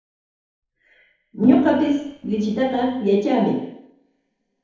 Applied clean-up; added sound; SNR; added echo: neural separator model SepFormer DNS4.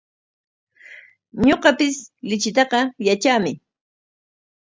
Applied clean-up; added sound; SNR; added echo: none; none; none; none.